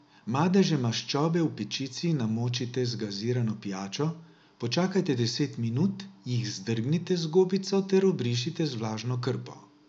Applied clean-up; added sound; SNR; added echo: none; none; none; none.